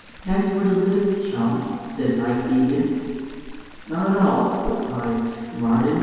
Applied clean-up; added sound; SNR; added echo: none; Chatter / Stream; 16 dB; reverberation time 2.2 s.